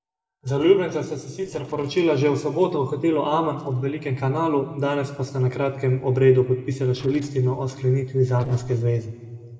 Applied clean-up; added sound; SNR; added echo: neural separator model SepFormer DNS4.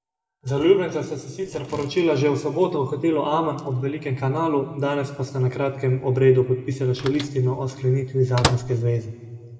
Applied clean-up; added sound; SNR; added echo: none; Microwave oven; 7 dB; reverberation time 1.7 s.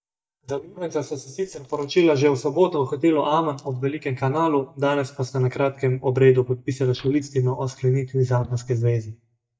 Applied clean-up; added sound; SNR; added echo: neural mask model DeepFilterNet 3.